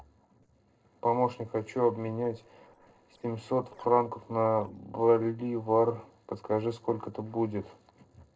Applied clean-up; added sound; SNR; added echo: neural separator model SepFormer DNS4.